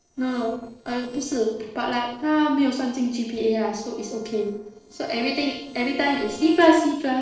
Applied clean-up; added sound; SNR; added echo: neural separator model SepFormer DNS4.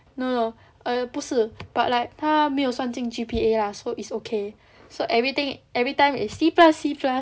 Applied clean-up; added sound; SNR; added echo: none; none; none; none.